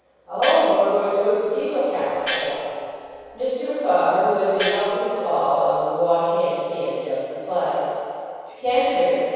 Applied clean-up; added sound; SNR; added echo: none; Gong; 11 dB; reverberation time 2.2 s.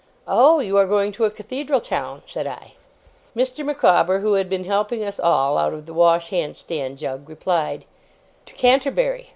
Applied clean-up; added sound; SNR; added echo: none; none; none; none.